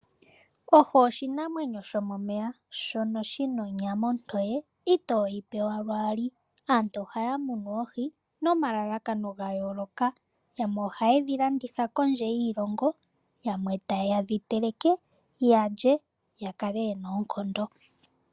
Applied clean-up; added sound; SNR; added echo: none; none; none; none.